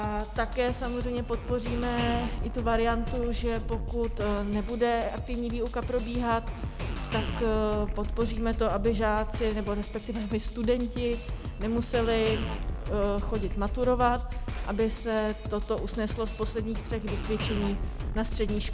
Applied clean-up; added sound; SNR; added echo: none; Drum kit; 3 dB; none.